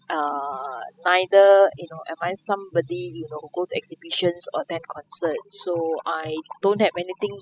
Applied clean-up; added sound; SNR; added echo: classical method spectral subtraction.